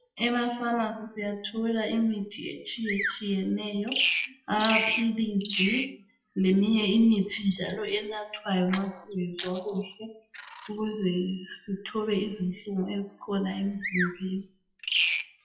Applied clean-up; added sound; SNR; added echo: classical method WPE with log-MMSE.